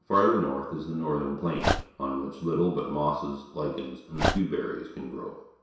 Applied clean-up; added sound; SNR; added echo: none; Dog; 2 dB; reverberation time 0.7 s.